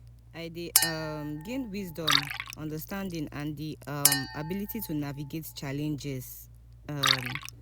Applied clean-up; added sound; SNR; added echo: none; Liquid + Chink, clink; -2 dB; none.